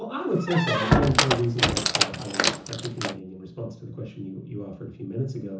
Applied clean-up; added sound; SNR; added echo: none; Squeak; -5 dB; reverberation time 0.6 s.